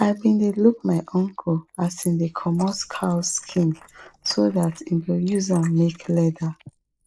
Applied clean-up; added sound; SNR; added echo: neural mask model Resemble Enhance denoiser.